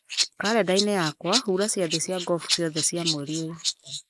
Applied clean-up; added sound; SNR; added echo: neural mask model Resemble Enhance denoiser.